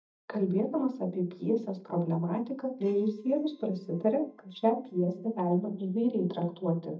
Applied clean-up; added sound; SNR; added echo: neural mask model DeepFilterNet 3.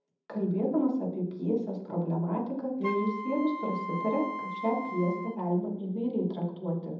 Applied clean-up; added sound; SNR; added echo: none; Wind instrument, woodwind instrument; 8 dB; reverberation time 0.8 s.